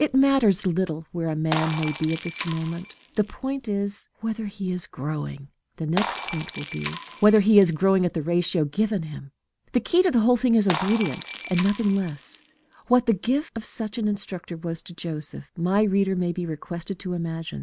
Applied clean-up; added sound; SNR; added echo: none; Shatter; 11 dB; none.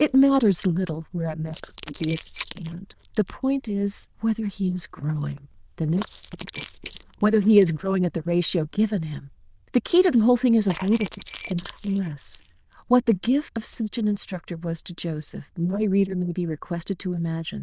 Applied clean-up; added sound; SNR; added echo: neural diffusion model UNIVERSE++.